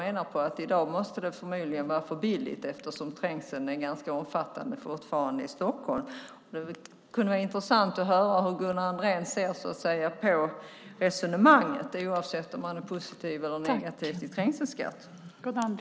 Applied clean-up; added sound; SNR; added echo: none; none; none; none.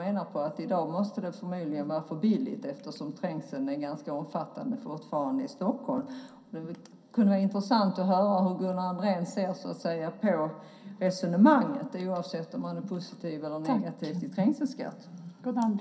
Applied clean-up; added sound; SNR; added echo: none; none; none; reverberation time 0.3 s.